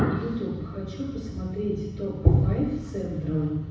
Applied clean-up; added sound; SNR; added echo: none; none; none; reverberation time 1.0 s.